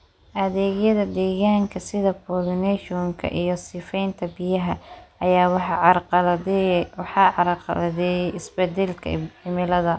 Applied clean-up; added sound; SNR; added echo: none; none; none; none.